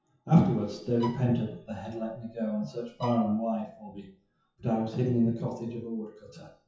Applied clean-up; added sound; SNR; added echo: classical method WPE with log-MMSE.